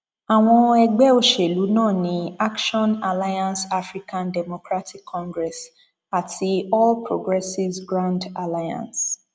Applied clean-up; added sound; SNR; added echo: none; none; none; none.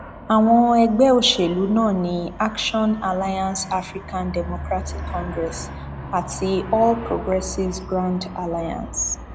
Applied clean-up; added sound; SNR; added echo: none; Aircraft; 12 dB; none.